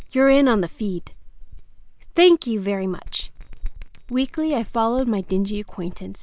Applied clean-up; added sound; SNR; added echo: none; Bell; 10 dB; none.